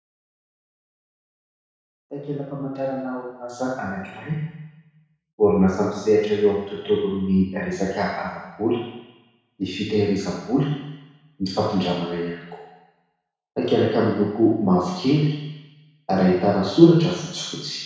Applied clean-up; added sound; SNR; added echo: none; none; none; reverberation time 1.1 s.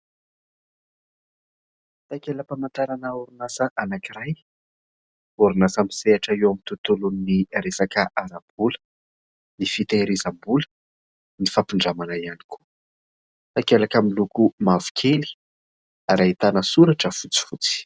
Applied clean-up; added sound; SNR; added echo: none; none; none; none.